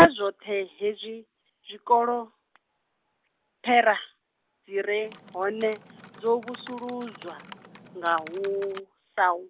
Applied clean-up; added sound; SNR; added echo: none; Typing; 19 dB; none.